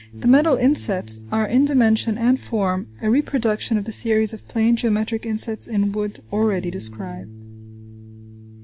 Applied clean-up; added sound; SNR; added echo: none; Bass guitar; 18 dB; none.